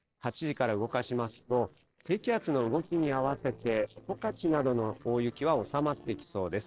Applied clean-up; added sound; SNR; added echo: neural separator model SepFormer DNS4.